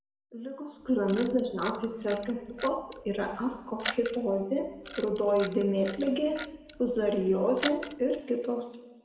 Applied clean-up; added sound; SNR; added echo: none; Camera; 14 dB; reverberation time 1.0 s.